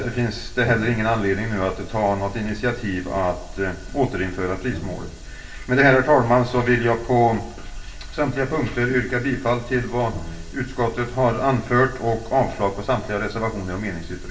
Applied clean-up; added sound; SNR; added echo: none; Bowed string instrument; 20 dB; reverberation time 0.2 s.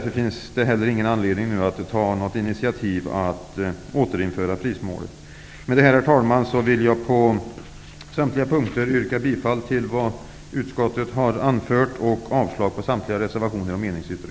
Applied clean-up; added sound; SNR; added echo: none; none; none; none.